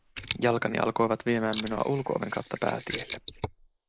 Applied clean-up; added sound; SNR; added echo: neural mask model Resemble Enhance denoiser.